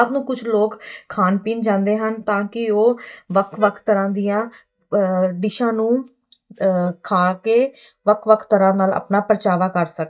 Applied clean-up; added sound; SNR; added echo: neural mask model DeepFilterNet 3.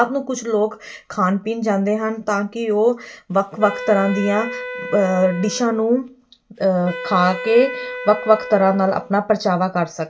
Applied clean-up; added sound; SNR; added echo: none; Wind instrument, woodwind instrument; 12 dB; reverberation time 0.2 s.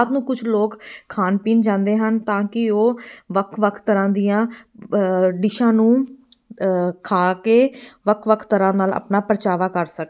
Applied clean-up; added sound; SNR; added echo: none; none; none; none.